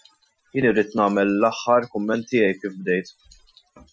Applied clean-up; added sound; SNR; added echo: classical method Wiener filter.